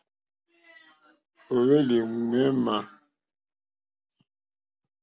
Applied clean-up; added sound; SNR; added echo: none; none; none; none.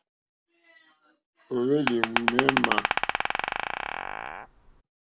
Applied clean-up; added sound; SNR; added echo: none; Glass; -4 dB; none.